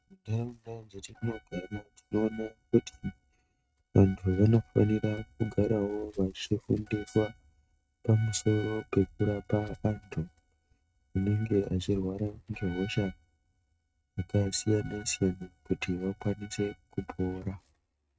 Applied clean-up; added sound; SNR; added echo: neural mask model RNNoise.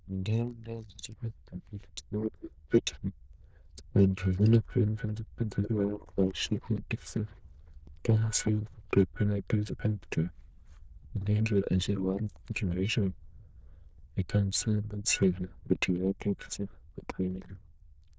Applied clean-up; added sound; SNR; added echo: neural diffusion model UNIVERSE++.